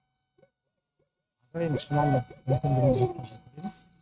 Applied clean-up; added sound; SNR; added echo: neural mask model RNNoise.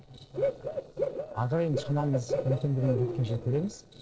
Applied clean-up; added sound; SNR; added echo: neural separator model SepFormer DNS4.